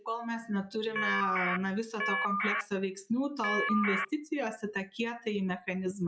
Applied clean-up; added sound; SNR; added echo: classical method log-MMSE.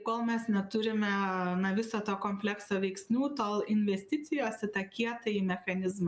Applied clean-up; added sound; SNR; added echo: none; none; none; none.